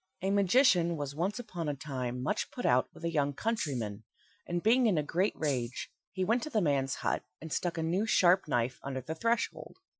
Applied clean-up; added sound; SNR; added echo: classical method Wiener filter.